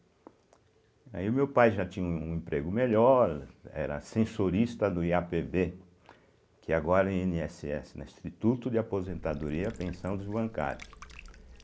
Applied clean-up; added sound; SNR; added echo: none; Water / Liquid; 17 dB; none.